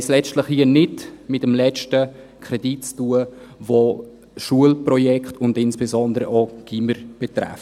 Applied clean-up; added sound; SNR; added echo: none; none; none; none.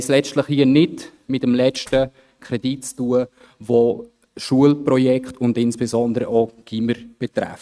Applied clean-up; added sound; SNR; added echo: neural mask model RNNoise.